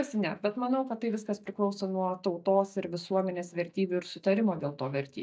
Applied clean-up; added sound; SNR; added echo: neural mask model DeepFilterNet 3.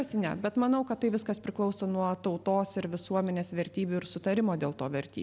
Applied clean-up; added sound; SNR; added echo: none; none; none; none.